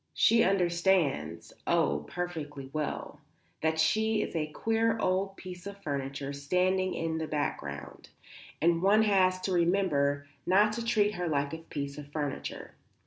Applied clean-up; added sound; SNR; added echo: none; none; none; none.